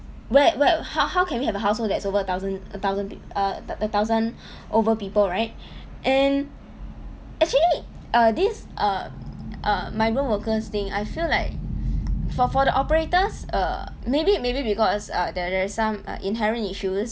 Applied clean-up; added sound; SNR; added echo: none; none; none; none.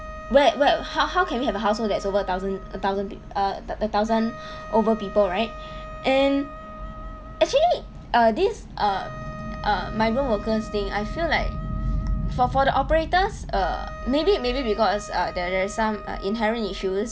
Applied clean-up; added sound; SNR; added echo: none; Wind instrument, woodwind instrument; 17 dB; none.